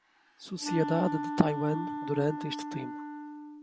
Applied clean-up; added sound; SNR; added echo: none; Wind instrument, woodwind instrument; 5 dB; none.